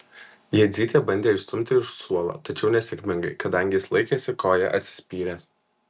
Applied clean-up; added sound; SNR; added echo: none; none; none; none.